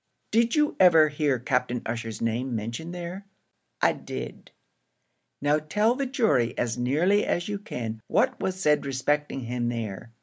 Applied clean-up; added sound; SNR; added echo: none; none; none; none.